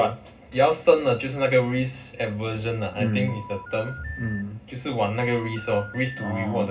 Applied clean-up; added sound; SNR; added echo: none; Telephone; 15 dB; reverberation time 0.2 s.